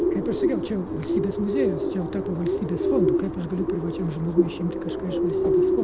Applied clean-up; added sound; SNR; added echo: none; Bird; -4 dB; none.